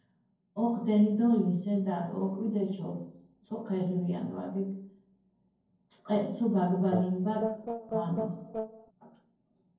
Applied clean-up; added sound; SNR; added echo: neural separator model SepFormer DNS4.